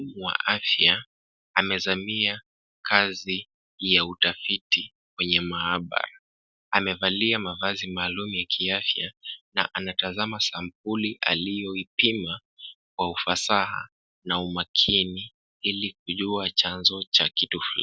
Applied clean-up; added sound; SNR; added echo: none; none; none; none.